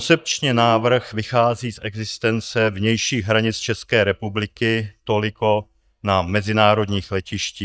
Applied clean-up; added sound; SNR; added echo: neural mask model DeepFilterNet 3.